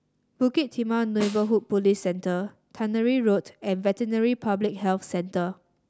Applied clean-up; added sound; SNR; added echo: none; Snare drum; 16 dB; none.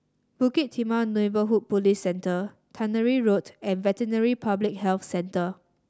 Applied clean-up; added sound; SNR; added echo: none; none; none; none.